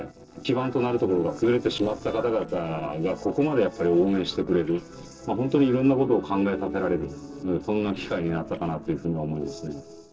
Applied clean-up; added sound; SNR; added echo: neural separator model SepFormer DNS4.